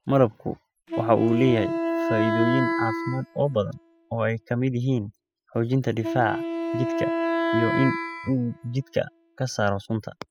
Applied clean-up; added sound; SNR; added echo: classical method spectral subtraction.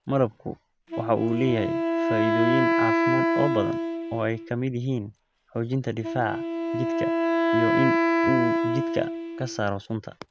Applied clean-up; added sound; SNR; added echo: none; Wind instrument, woodwind instrument; -2 dB; none.